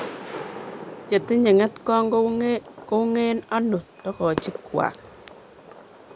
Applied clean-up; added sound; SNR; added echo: none; Fireworks; 15 dB; none.